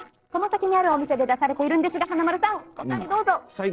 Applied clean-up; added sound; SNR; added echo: neural separator model SepFormer DNS4.